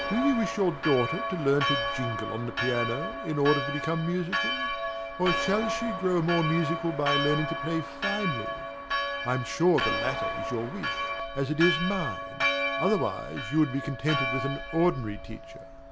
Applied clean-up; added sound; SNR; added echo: none; Church bell; 3 dB; none.